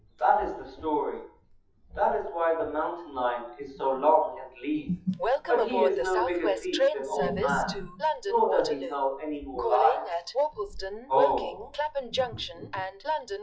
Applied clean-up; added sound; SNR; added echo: classical method WPE with log-MMSE.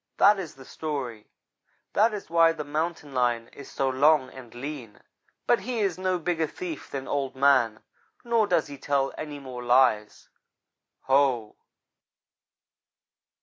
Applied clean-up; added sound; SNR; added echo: none; none; none; none.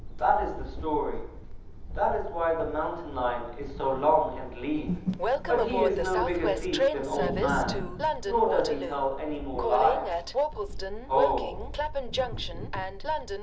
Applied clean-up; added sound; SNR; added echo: none; Train; 2 dB; reverberation time 1.3 s.